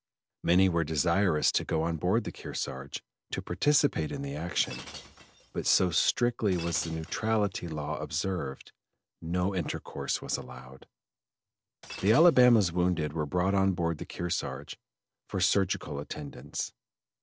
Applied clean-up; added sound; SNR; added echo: neural separator model SepFormer DNS4.